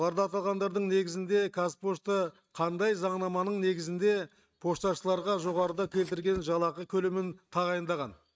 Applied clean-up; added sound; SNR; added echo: neural mask model RNNoise.